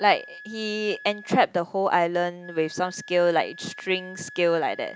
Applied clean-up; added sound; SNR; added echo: none; Wind instrument, woodwind instrument; 19 dB; none.